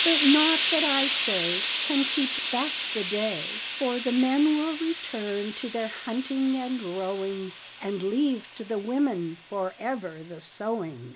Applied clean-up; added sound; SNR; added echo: none; Hiss; 0 dB; none.